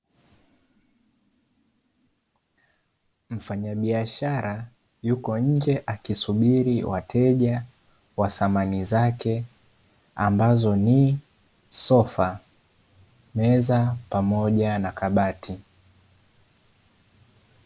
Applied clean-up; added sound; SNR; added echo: none; none; none; none.